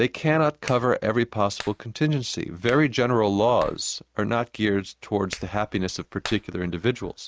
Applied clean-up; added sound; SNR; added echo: neural mask model RNNoise.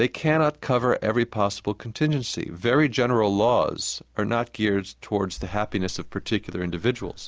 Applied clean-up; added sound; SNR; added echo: none; none; none; none.